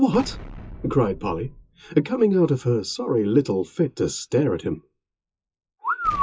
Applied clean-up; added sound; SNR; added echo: classical method WPE with log-MMSE.